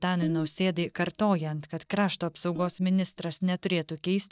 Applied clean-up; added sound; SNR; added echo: neural mask model DeepFilterNet 3.